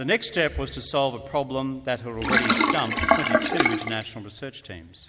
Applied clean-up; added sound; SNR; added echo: none; Sink (filling or washing); -4 dB; none.